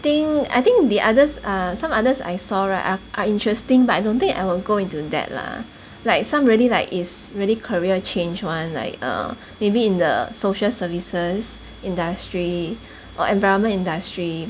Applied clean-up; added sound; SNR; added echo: none; none; none; none.